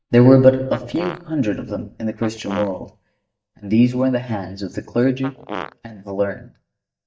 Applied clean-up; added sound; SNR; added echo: neural mask model DeepFilterNet 3.